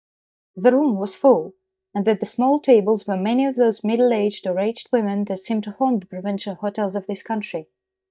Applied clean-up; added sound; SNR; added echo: neural mask model DeepFilterNet 3.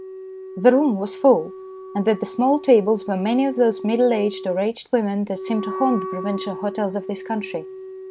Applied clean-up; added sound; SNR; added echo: none; Wind instrument, woodwind instrument; 13 dB; none.